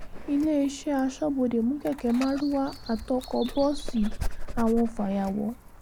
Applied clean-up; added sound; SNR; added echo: none; Dog; 8 dB; none.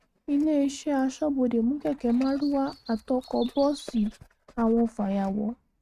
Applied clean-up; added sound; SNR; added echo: neural mask model RNNoise.